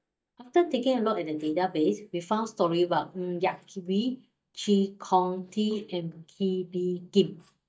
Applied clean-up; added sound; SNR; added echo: neural mask model DeepFilterNet 3.